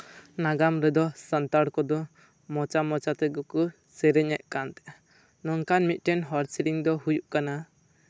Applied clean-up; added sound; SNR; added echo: none; none; none; none.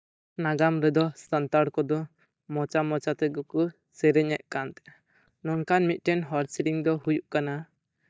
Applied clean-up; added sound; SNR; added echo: neural mask model DeepFilterNet 3.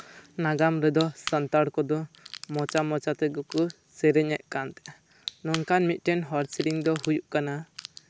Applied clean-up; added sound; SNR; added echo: none; Crack / Crackle; 17 dB; none.